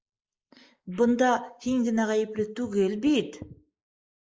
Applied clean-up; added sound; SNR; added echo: neural mask model Resemble Enhance denoiser.